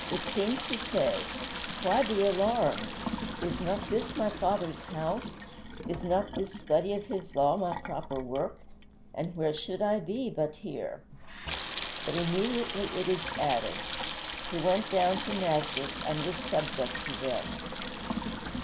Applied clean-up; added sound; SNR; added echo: none; Sink (filling or washing) / Water tap, faucet; 3 dB; none.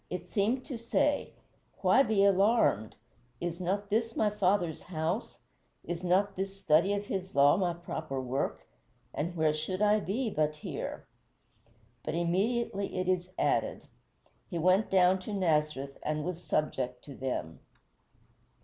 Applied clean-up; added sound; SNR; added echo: none; none; none; none.